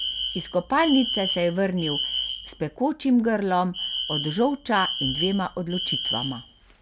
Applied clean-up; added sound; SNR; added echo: none; Alarm; 6 dB; none.